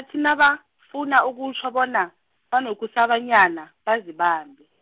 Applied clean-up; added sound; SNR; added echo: none; none; none; none.